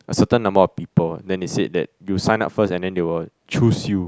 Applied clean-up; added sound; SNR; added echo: none; none; none; none.